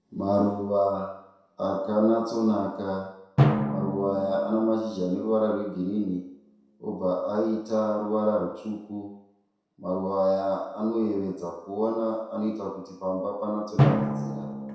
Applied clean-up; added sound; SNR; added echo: none; Drum; 5 dB; reverberation time 0.7 s.